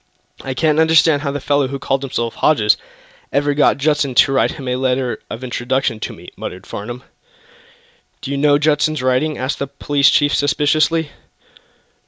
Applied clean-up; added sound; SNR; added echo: none; none; none; none.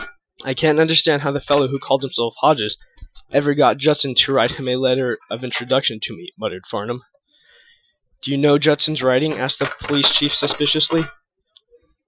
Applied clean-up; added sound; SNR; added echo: classical method Wiener filter.